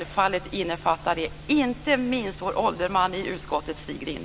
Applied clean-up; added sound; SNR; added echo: none; none; none; none.